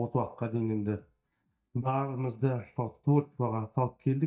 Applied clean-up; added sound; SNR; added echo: neural mask model DeepFilterNet 3.